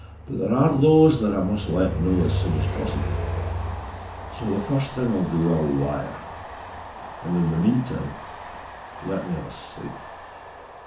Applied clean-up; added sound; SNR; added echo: none; Train; 7 dB; reverberation time 0.9 s.